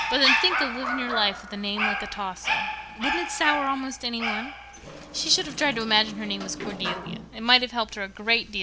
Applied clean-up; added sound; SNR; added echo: none; Dog; 4 dB; none.